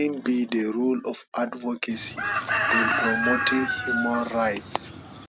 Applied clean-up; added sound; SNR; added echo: none; Chicken, rooster; -1 dB; none.